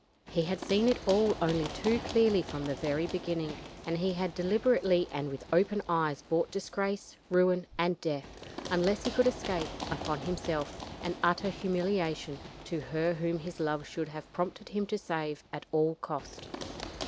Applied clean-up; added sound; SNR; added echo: none; Run; 12 dB; none.